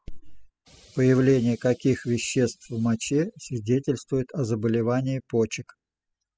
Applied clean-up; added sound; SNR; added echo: classical method spectral subtraction.